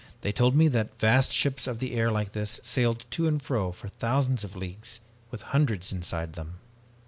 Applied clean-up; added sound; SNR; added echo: none; none; none; none.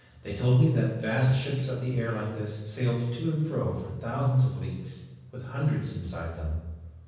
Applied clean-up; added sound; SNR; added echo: none; none; none; reverberation time 1.1 s.